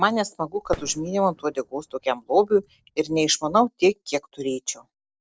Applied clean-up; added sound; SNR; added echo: neural separator model SepFormer DNS4.